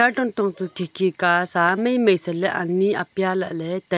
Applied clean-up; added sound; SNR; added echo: none; none; none; none.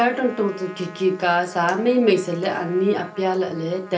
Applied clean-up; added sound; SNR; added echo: none; Trumpet; 19 dB; reverberation time 0.3 s.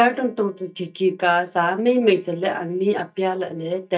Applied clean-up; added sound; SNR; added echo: neural mask model DeepFilterNet 3.